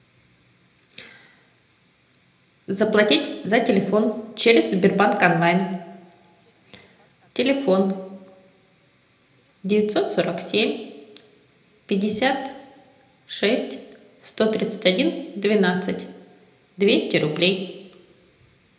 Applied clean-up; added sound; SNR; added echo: none; none; none; reverberation time 0.7 s.